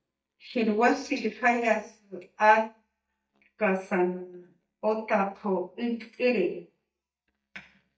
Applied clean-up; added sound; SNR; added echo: neural mask model DeepFilterNet 3.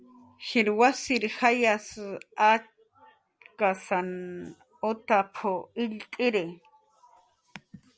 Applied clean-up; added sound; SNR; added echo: none; none; none; none.